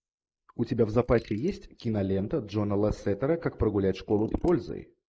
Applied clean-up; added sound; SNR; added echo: neural mask model Resemble Enhance denoiser.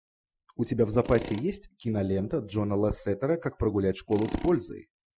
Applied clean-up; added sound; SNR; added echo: classical method Wiener filter.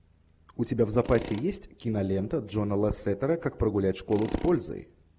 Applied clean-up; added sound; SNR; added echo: none; Tools; 15 dB; none.